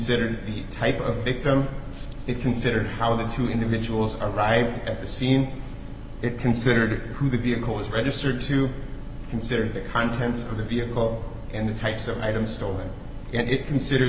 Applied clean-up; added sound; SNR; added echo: none; none; none; none.